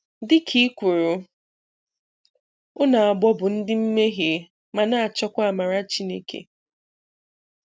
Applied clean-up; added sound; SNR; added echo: none; none; none; none.